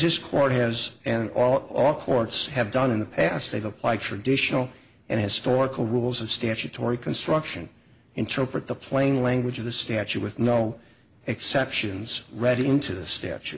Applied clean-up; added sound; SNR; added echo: none; none; none; none.